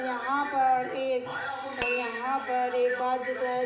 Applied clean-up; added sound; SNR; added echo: none; Glass; 6 dB; reverberation time 1.2 s.